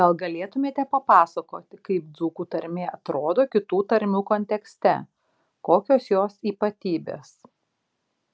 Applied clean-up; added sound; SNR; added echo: none; none; none; none.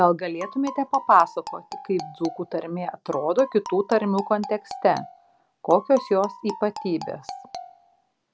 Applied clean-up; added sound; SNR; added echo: none; Marimba, xylophone; 15 dB; none.